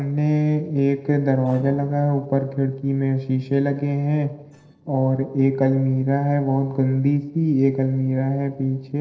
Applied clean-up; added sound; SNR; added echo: neural separator model SepFormer DNS4.